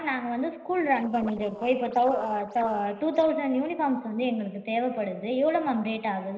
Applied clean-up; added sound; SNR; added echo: neural separator model SepFormer DNS4.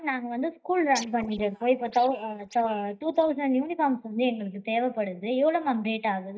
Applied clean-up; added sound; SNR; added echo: neural mask model DeepFilterNet 3.